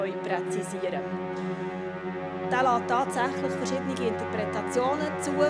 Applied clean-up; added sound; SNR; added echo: none; Musical instrument; 1 dB; none.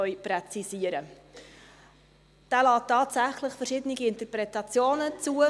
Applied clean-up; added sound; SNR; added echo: none; none; none; none.